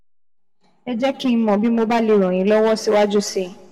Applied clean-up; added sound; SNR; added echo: none; none; none; reverberation time 0.9 s.